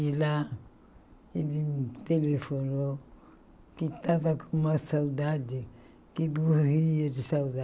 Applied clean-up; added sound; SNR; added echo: none; none; none; none.